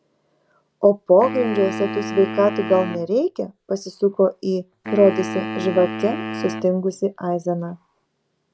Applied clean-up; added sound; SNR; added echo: none; Wind instrument, woodwind instrument; 9 dB; none.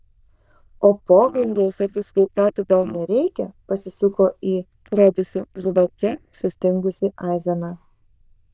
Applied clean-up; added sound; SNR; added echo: neural diffusion model UNIVERSE++.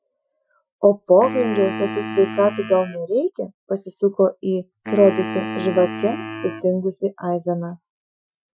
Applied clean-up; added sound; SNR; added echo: classical method Wiener filter.